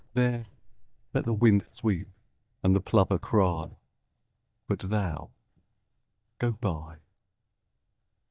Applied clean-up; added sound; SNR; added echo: neural mask model DeepFilterNet 3.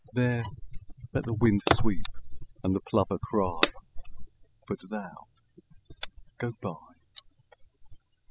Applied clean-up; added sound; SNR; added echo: classical method spectral subtraction.